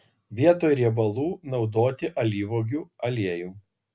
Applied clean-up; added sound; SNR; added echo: none; none; none; none.